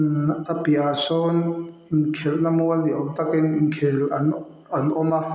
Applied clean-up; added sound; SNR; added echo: none; none; none; none.